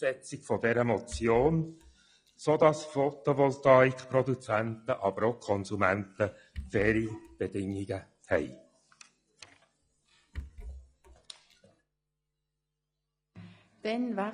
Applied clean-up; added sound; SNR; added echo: classical method log-MMSE.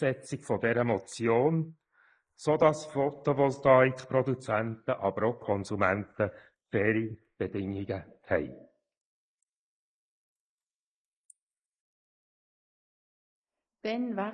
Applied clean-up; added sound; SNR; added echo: neural mask model Resemble Enhance denoiser.